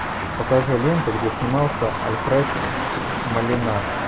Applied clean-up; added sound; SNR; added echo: none; Traffic noise, roadway noise; 2 dB; none.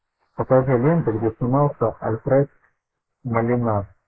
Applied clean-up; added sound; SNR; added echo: neural mask model Resemble Enhance denoiser.